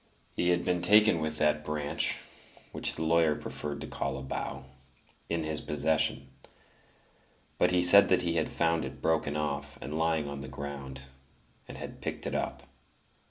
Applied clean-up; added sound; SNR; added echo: none; none; none; none.